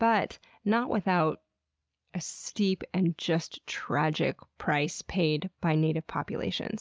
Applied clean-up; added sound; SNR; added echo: none; none; none; none.